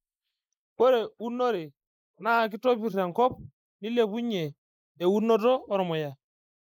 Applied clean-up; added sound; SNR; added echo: neural mask model Resemble Enhance denoiser.